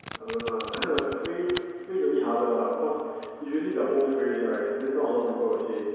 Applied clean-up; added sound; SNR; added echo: none; Domestic sounds, home sounds; 16 dB; reverberation time 2.2 s.